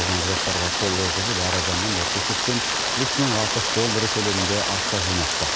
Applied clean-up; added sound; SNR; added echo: none; Rain; -3 dB; none.